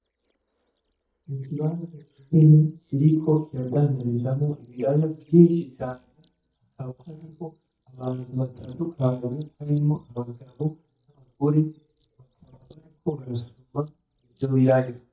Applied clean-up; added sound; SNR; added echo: neural mask model DeepFilterNet 3.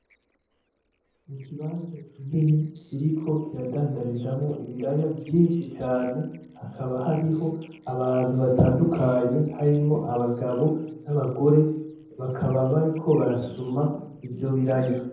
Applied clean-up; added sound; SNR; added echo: neural separator model SepFormer DNS4.